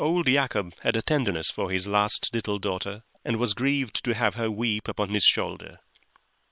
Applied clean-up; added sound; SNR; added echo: neural separator model SepFormer WHAM!.